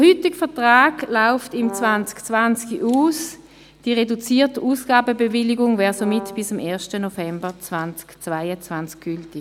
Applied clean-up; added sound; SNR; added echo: none; Brass instrument; 14 dB; none.